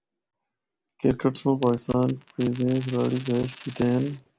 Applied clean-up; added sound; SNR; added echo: none; Coin (dropping); 11 dB; none.